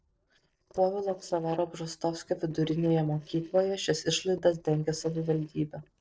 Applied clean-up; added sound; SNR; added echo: neural separator model SepFormer DNS4.